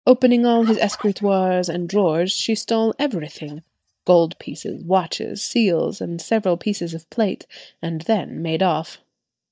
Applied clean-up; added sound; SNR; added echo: neural mask model DeepFilterNet 3.